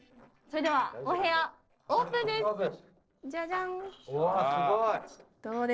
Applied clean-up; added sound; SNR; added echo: neural separator model SepFormer DNS4.